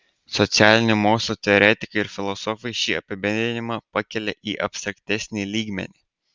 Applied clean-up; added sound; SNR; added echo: none; none; none; none.